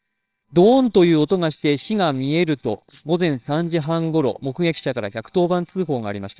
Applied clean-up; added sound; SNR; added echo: neural separator model SepFormer WHAMR!.